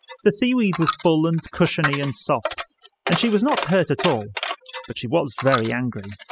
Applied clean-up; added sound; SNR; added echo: classical method spectral subtraction.